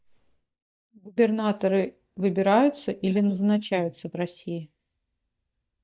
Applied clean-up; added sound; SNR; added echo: neural mask model DeepFilterNet 3.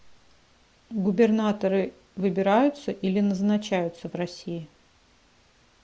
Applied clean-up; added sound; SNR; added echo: none; none; none; none.